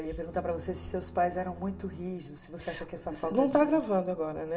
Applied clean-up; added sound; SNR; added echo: none; Bowed string instrument; 16 dB; reverberation time 1.6 s.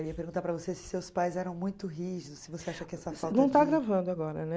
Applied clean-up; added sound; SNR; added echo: none; none; none; none.